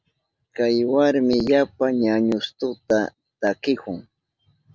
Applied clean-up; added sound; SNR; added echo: none; none; none; none.